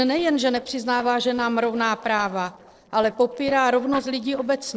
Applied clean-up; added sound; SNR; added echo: neural separator model SepFormer DNS4.